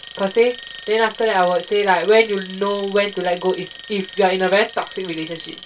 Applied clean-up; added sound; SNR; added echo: none; Alarm; 15 dB; reverberation time 0.2 s.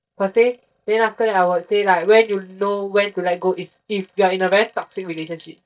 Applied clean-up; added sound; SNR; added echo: neural mask model DeepFilterNet 3.